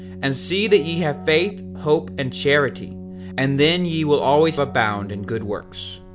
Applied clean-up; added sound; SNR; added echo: none; Keyboard (musical); 13 dB; none.